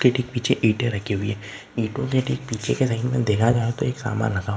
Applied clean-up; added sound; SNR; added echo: none; none; none; none.